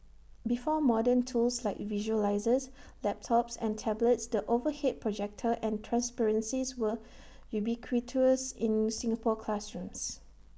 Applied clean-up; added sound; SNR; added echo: none; none; none; none.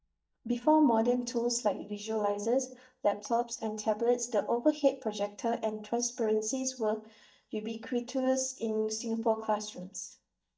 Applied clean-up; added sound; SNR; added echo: neural mask model DeepFilterNet 3.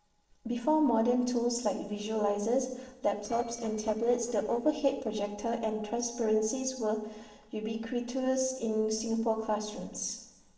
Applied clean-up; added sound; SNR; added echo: neural separator model SepFormer DNS4.